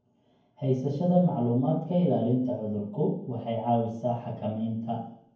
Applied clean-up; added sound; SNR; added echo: none; none; none; reverberation time 0.9 s.